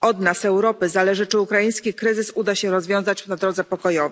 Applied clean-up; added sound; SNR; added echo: none; none; none; none.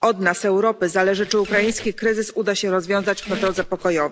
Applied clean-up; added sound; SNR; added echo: none; Squeak; 14 dB; none.